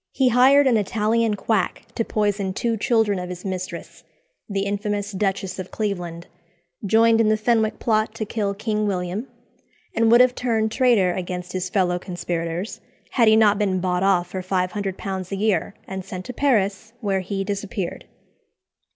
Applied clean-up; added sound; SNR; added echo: none; none; none; none.